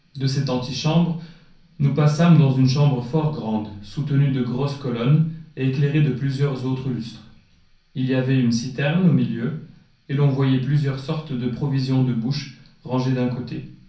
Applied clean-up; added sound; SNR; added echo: none; none; none; reverberation time 0.6 s.